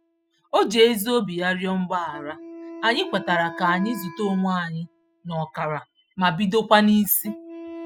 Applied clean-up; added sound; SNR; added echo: classical method spectral subtraction.